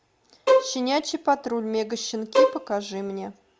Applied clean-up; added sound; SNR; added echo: none; Bowed string instrument; -4 dB; none.